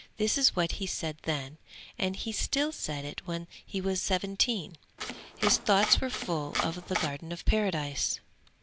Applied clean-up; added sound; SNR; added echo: none; Domestic sounds, home sounds; 4 dB; none.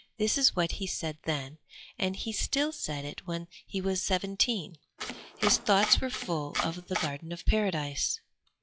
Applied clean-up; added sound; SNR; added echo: classical method log-MMSE.